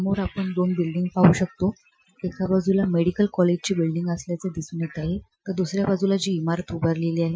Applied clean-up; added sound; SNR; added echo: classical method Wiener filter.